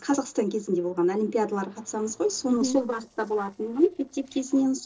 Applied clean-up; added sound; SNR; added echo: neural separator model SepFormer DNS4.